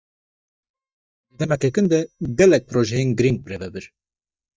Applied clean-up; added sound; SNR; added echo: neural mask model DeepFilterNet 3.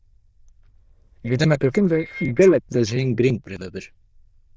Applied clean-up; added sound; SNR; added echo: neural diffusion model UNIVERSE++.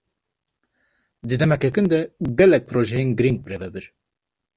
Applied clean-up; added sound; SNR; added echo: none; none; none; none.